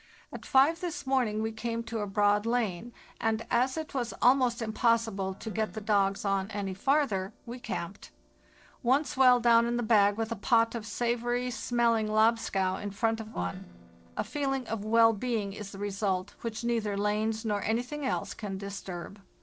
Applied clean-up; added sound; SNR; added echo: neural separator model SepFormer DNS4.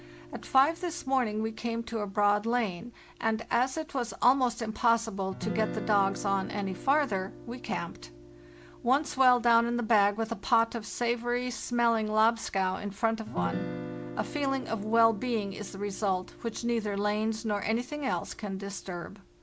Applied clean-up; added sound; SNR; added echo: none; Guitar; 14 dB; none.